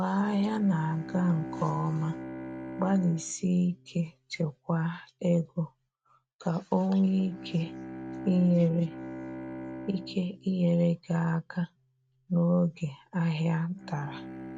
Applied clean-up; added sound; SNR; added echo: neural mask model RNNoise.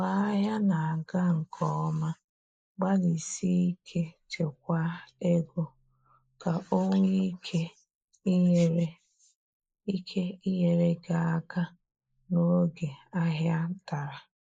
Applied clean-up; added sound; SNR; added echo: neural mask model Resemble Enhance denoiser.